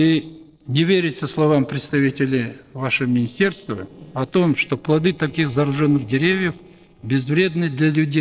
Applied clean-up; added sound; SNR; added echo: neural separator model SepFormer DNS4.